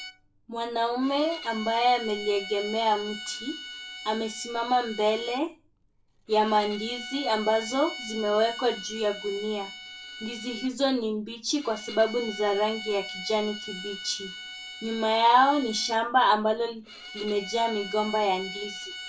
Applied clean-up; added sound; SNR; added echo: none; Bowed string instrument; 12 dB; reverberation time 0.2 s.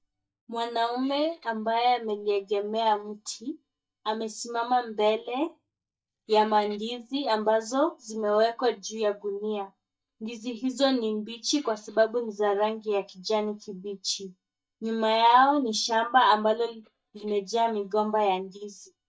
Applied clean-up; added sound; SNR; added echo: neural mask model DeepFilterNet 3.